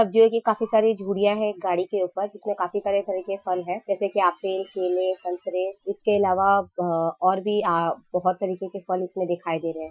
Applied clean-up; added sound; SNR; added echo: classical method Wiener filter.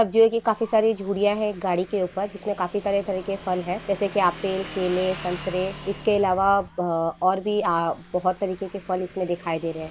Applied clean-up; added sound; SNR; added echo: none; Motorcycle / Engine; 18 dB; none.